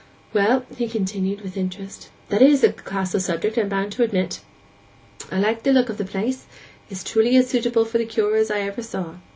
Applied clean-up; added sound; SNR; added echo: none; none; none; none.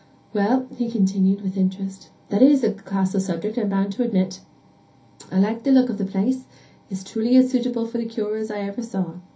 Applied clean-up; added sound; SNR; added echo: none; none; none; reverberation time 0.3 s.